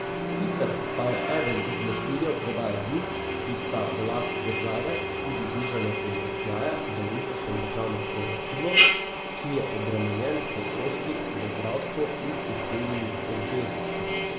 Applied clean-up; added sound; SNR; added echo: none; Drill; -2 dB; reverberation time 1.1 s.